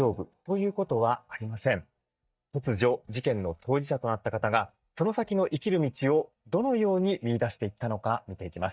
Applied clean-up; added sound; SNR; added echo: neural mask model DeepFilterNet 3.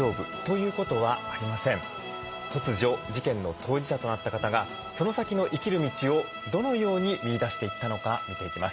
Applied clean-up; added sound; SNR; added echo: none; Bowed string instrument; 11 dB; none.